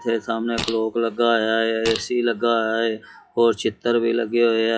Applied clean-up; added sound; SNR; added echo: classical method WPE with log-MMSE.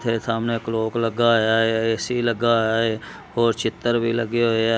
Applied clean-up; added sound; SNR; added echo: none; none; none; none.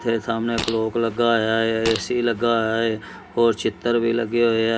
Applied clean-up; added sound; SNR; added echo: none; Fart; 12 dB; reverberation time 0.3 s.